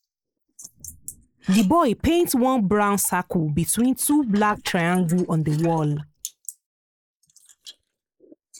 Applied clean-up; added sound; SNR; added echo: neural mask model Resemble Enhance denoiser.